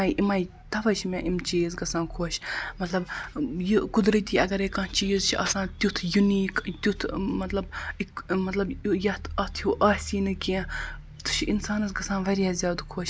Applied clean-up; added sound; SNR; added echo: none; none; none; none.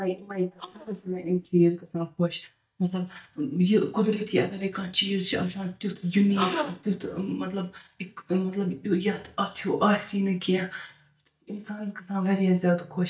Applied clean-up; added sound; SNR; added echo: neural mask model DeepFilterNet 3.